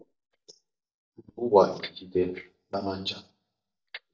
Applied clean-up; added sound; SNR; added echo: neural mask model DeepFilterNet 3.